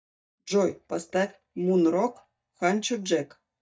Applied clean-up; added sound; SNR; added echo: neural mask model DeepFilterNet 3.